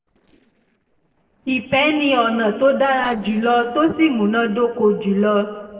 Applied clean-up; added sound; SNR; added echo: neural separator model SepFormer DNS4.